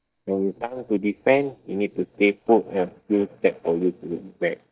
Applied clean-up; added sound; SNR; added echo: neural mask model DeepFilterNet 3.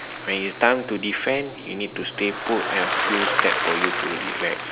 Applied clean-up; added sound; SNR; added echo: none; Applause; 2 dB; none.